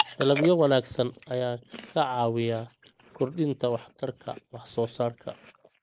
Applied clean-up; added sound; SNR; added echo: neural mask model Resemble Enhance denoiser.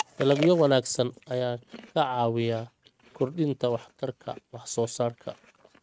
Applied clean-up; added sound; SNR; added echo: neural mask model RNNoise.